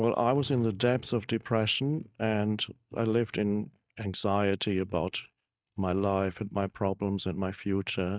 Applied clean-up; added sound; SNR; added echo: neural mask model DeepFilterNet 3.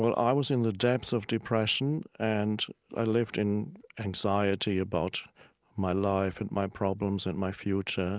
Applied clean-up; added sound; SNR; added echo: none; none; none; none.